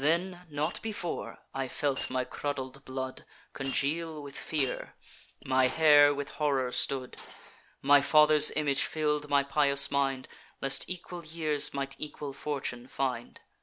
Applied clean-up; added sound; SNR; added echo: none; Shatter; 19 dB; none.